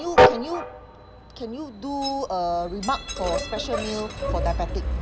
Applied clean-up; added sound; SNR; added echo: none; Train; -4 dB; none.